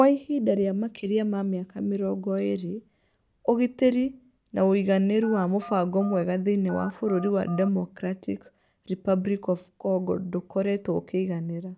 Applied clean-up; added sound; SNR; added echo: none; Telephone; 15 dB; none.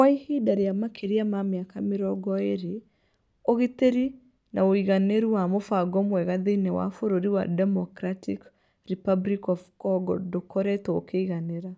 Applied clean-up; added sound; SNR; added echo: none; none; none; none.